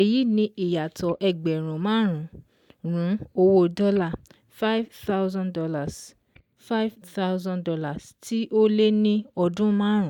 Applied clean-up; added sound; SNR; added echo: neural mask model DeepFilterNet 3.